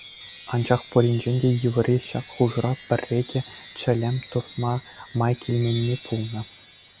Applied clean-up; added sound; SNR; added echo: none; Wind chime; 19 dB; none.